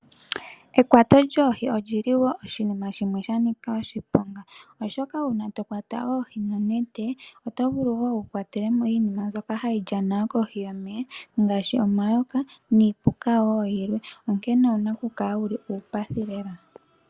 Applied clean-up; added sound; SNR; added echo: none; none; none; none.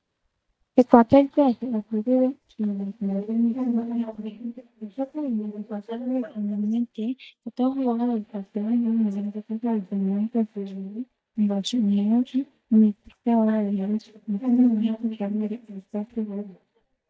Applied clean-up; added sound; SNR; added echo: neural mask model DeepFilterNet 3.